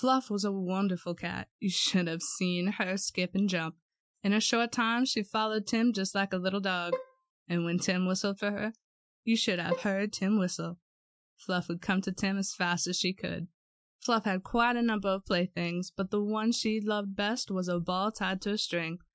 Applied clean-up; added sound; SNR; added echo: classical method Wiener filter.